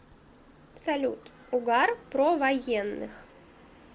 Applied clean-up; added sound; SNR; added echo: none; none; none; none.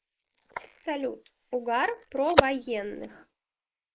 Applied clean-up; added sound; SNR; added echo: neural mask model Resemble Enhance denoiser.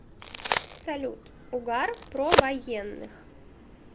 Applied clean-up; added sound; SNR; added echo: none; Crack; -2 dB; none.